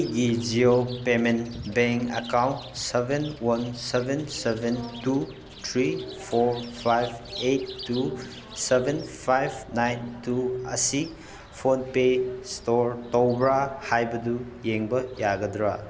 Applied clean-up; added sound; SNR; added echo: none; Chirp, tweet; 20 dB; none.